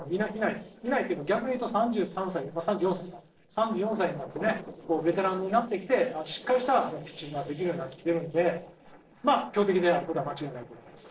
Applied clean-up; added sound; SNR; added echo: neural separator model SepFormer DNS4.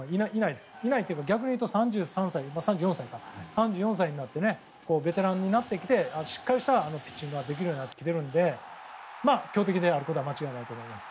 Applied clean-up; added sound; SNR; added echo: none; none; none; none.